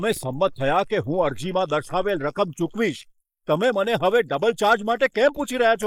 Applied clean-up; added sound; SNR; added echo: neural mask model Resemble Enhance denoiser.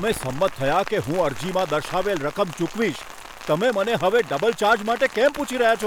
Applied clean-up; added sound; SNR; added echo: none; Rain; 13 dB; none.